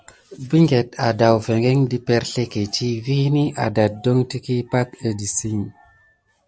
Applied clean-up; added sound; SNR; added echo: none; none; none; none.